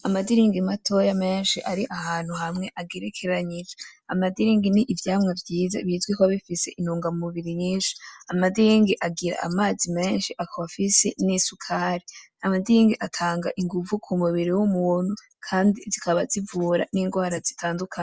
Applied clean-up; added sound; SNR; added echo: none; none; none; none.